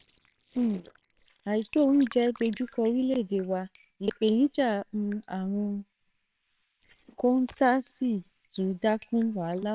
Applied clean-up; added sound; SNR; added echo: neural separator model SepFormer WHAMR!.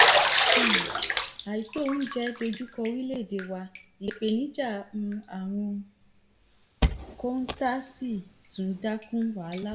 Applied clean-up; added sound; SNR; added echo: none; Bathtub (filling or washing); -1 dB; reverberation time 0.4 s.